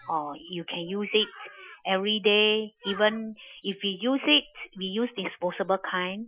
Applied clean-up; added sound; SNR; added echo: classical method Wiener filter.